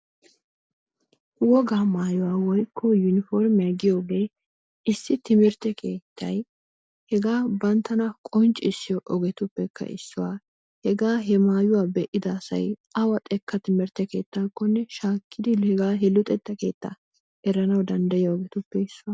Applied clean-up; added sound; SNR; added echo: none; none; none; none.